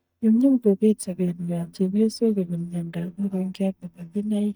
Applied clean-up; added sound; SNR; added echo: neural mask model DeepFilterNet 3.